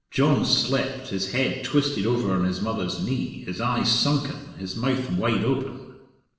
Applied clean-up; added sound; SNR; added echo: none; none; none; reverberation time 1.0 s.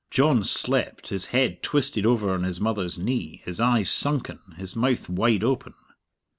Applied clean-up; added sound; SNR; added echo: none; none; none; none.